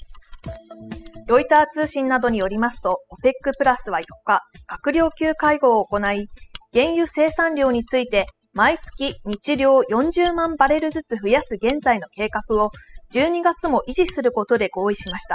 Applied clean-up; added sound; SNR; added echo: classical method spectral subtraction.